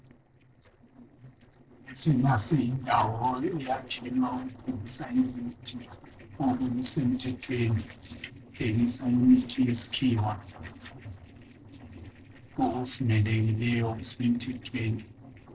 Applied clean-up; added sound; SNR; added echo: neural separator model SepFormer DNS4.